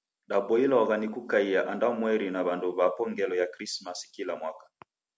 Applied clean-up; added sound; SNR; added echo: none; none; none; none.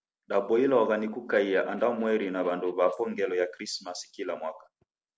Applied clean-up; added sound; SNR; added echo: neural separator model SepFormer DNS4.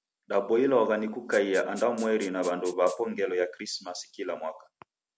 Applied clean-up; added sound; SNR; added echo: none; Rattle (instrument); 20 dB; none.